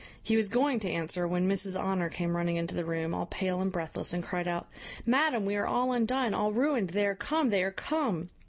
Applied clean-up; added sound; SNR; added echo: none; none; none; none.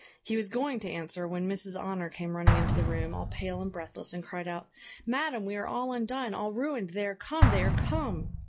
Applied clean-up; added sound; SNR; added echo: classical method log-MMSE.